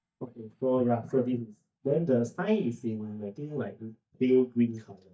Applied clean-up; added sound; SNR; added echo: neural mask model DeepFilterNet 3.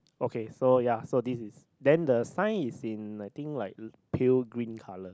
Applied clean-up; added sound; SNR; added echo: none; none; none; none.